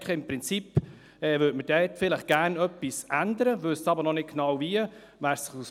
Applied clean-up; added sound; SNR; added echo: none; none; none; none.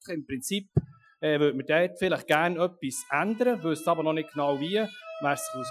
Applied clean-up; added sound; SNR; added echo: classical method Wiener filter.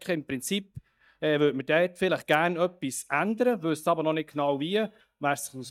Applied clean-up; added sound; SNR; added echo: neural mask model DeepFilterNet 3.